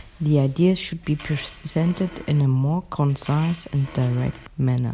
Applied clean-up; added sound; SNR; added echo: none; Fart; 20 dB; none.